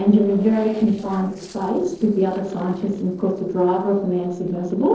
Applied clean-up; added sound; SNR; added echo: neural separator model SepFormer DNS4.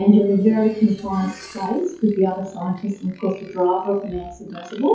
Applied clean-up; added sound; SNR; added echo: classical method WPE with log-MMSE.